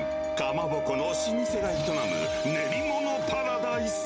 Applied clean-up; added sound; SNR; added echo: none; Wind instrument, woodwind instrument; -2 dB; none.